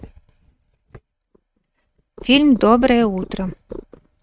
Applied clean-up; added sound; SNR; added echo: neural mask model RNNoise.